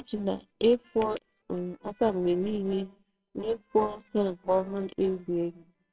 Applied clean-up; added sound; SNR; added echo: neural separator model SepFormer WHAMR!.